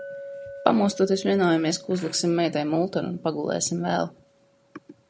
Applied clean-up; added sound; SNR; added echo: none; Chink, clink; 18 dB; none.